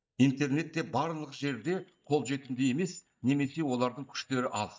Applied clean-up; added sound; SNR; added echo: neural mask model DeepFilterNet 3.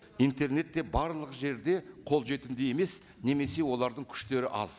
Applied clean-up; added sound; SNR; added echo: none; none; none; none.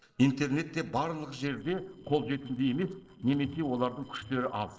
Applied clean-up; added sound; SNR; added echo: neural separator model SepFormer DNS4.